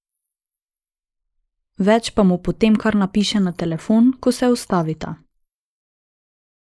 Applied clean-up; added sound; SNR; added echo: neural mask model Resemble Enhance denoiser.